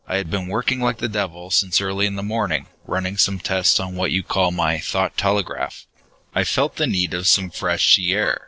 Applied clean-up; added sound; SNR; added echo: neural separator model SepFormer DNS4.